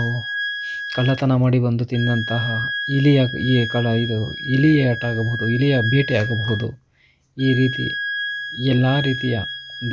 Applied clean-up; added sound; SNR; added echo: none; Wind instrument, woodwind instrument; 8 dB; none.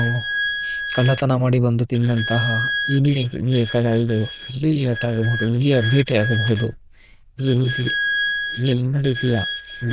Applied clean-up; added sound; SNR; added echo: neural diffusion model UNIVERSE++.